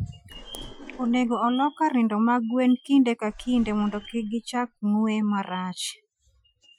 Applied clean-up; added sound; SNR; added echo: classical method Wiener filter.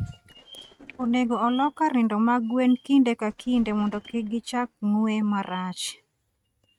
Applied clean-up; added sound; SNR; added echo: neural mask model RNNoise.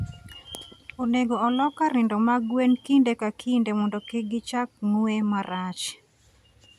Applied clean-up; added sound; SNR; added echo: none; none; none; none.